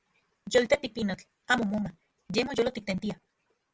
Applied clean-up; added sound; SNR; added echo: none; none; none; none.